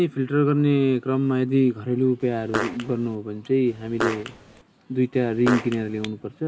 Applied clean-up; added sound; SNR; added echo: none; Fart; 9 dB; none.